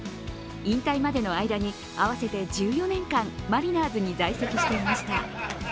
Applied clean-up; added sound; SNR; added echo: none; none; none; none.